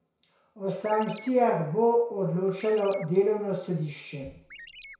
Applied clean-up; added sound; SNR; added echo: none; Chirp, tweet; 19 dB; reverberation time 0.5 s.